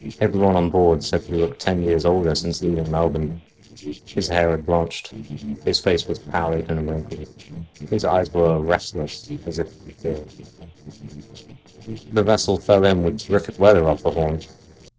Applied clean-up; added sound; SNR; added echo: neural separator model SepFormer DNS4.